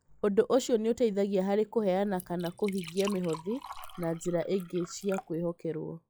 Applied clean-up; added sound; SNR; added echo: classical method log-MMSE.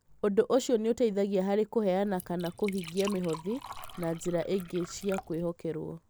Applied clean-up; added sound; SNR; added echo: none; Liquid; 15 dB; none.